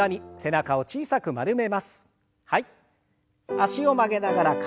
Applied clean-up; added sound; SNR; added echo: none; none; none; none.